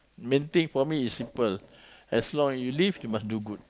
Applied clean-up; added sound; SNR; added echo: none; none; none; none.